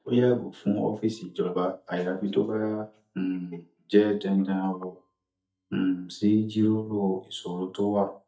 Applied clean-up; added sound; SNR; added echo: neural mask model DeepFilterNet 3.